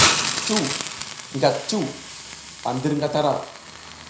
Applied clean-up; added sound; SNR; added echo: none; Hiss; 1 dB; reverberation time 0.5 s.